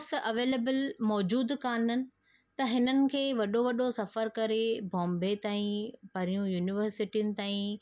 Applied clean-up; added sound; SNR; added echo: none; none; none; none.